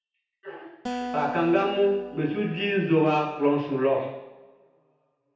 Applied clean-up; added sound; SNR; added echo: none; Acoustic guitar; 12 dB; reverberation time 0.9 s.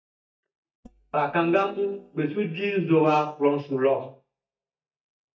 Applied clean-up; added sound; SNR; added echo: neural mask model DeepFilterNet 3.